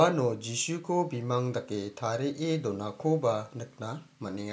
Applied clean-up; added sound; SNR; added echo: none; none; none; none.